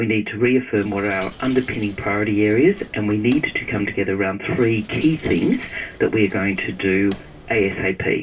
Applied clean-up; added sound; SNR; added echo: none; Coin (dropping); 20 dB; reverberation time 0.2 s.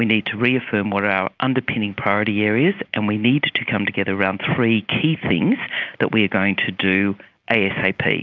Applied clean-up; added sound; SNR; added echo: none; none; none; none.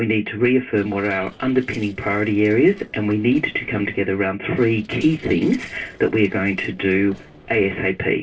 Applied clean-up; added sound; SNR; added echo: neural separator model SepFormer DNS4.